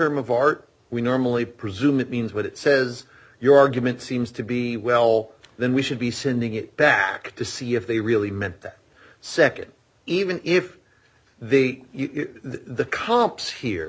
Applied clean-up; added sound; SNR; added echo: none; none; none; none.